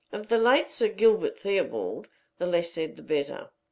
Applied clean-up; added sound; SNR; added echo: none; none; none; none.